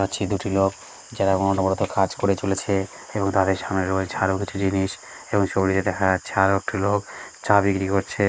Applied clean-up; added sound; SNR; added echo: neural mask model Resemble Enhance denoiser.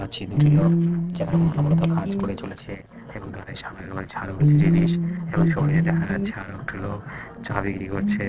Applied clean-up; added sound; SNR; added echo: neural separator model SepFormer DNS4.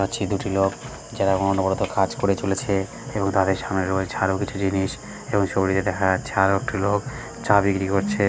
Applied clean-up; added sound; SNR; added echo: none; none; none; none.